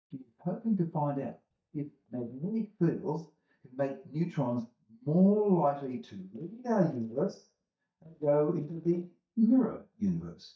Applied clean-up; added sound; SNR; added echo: neural mask model DeepFilterNet 3.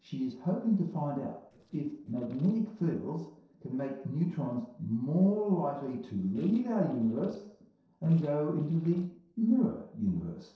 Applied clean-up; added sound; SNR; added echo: neural separator model SepFormer DNS4.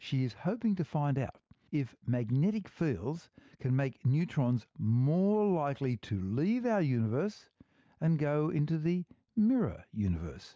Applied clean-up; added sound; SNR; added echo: none; none; none; none.